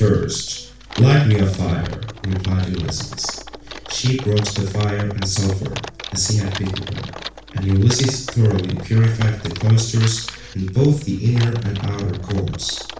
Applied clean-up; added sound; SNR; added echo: none; Typing; 15 dB; reverberation time 0.4 s.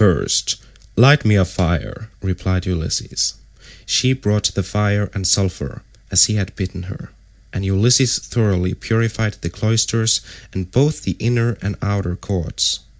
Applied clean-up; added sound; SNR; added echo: none; none; none; none.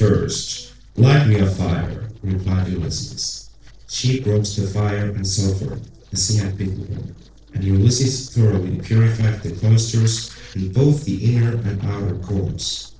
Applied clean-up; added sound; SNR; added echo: neural separator model SepFormer DNS4.